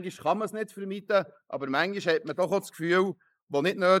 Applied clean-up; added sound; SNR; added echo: neural mask model Resemble Enhance denoiser.